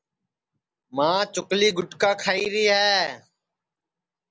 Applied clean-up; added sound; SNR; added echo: none; none; none; none.